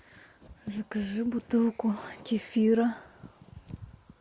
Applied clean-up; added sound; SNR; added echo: none; none; none; none.